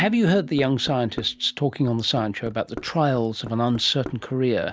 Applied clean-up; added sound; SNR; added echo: none; Knock + Marimba, xylophone / Wood; 18 dB; none.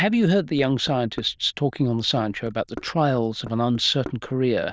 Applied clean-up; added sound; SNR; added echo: neural diffusion model UNIVERSE++.